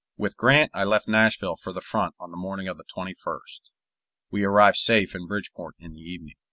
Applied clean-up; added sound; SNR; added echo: none; none; none; none.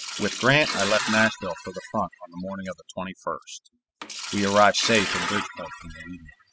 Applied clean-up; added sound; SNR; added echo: classical method spectral subtraction.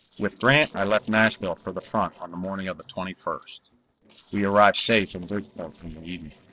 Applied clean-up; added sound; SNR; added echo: neural separator model SepFormer DNS4.